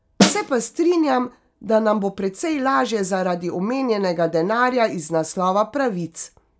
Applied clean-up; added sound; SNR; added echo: none; Snare drum; -2 dB; none.